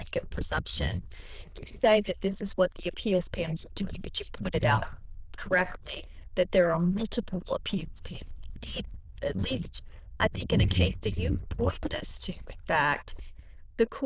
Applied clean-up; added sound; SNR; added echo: neural diffusion model UNIVERSE++.